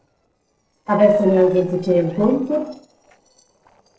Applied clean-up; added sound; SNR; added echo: neural separator model SepFormer DNS4.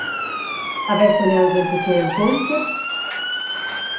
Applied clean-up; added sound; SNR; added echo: none; Motor vehicle (road) / Siren; 4 dB; reverberation time 0.3 s.